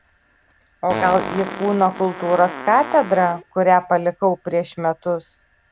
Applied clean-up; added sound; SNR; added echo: none; Fart; 13 dB; none.